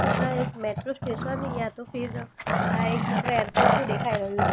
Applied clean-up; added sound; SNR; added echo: none; Growling; -5 dB; none.